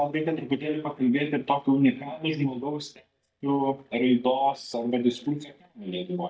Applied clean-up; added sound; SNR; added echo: neural mask model DeepFilterNet 3.